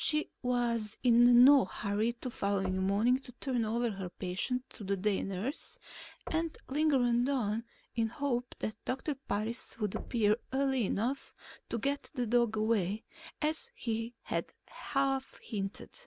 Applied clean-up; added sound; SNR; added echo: none; Knock; 19 dB; none.